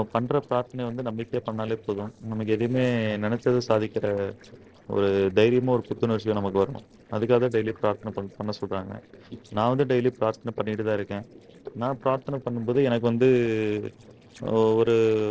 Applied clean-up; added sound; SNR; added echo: neural separator model SepFormer DNS4.